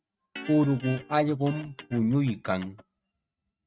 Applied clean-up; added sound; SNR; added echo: neural mask model RNNoise.